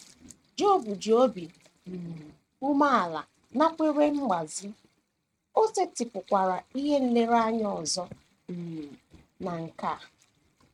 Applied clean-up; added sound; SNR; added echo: neural mask model RNNoise.